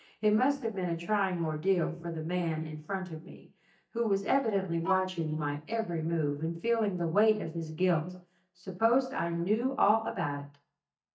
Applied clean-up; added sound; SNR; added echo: neural mask model DeepFilterNet 3.